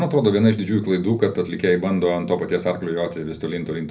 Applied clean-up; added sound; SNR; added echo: none; none; none; reverberation time 0.3 s.